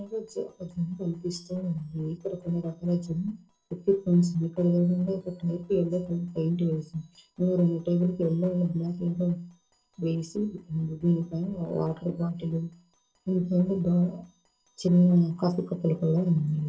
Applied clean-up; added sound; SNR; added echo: neural separator model SepFormer DNS4.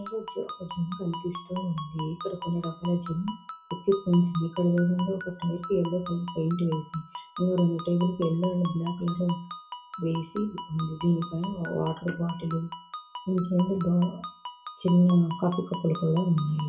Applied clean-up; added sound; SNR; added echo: none; Ringtone; 13 dB; reverberation time 0.3 s.